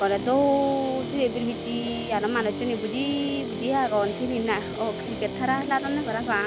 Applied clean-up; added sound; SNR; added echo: none; Guitar; 6 dB; none.